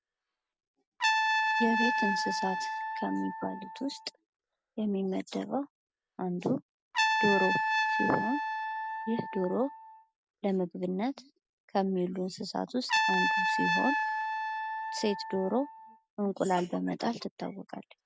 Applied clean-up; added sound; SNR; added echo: none; Trumpet; 0 dB; none.